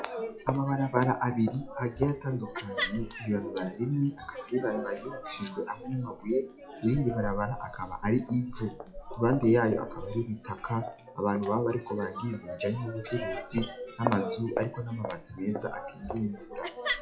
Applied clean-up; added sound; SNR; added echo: classical method WPE with log-MMSE.